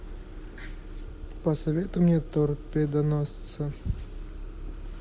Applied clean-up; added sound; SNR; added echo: none; none; none; none.